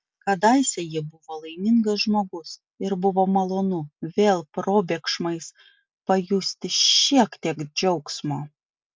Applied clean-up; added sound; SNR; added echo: none; none; none; none.